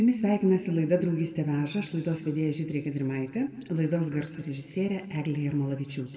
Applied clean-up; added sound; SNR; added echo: none; none; none; reverberation time 1.4 s.